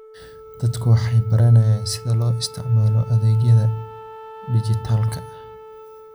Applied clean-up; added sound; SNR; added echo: none; Wind instrument, woodwind instrument; 20 dB; none.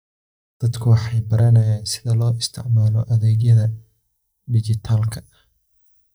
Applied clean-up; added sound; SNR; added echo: neural mask model DeepFilterNet 3.